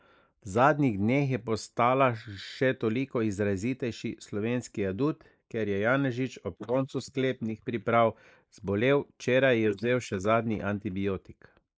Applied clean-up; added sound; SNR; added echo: neural mask model Resemble Enhance denoiser.